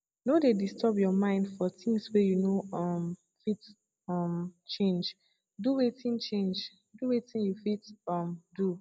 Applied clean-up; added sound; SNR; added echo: none; none; none; none.